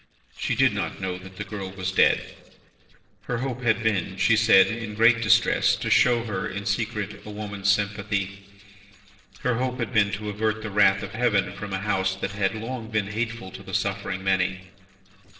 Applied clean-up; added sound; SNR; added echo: neural separator model SepFormer DNS4.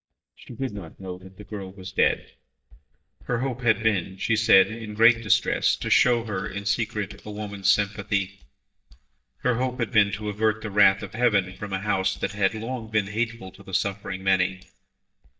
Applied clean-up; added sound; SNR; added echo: neural mask model DeepFilterNet 3.